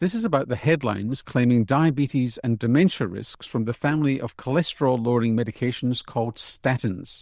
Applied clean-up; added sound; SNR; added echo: neural diffusion model UNIVERSE++.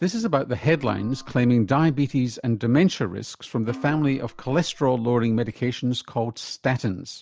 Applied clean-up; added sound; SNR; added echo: none; Gong + Snare drum; 19 dB; none.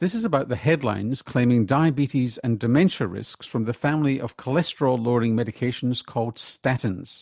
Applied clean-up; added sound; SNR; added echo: none; none; none; none.